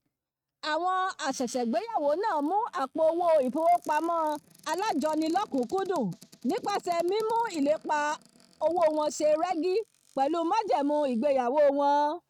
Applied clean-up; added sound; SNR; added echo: neural mask model RNNoise.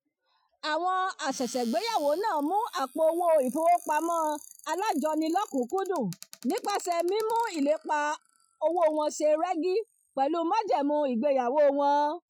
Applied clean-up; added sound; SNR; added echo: classical method Wiener filter.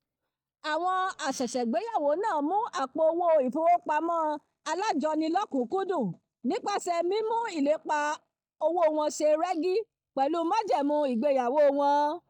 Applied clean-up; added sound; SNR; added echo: neural mask model DeepFilterNet 3.